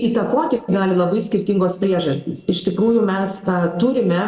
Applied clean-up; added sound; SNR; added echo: neural separator model SepFormer DNS4.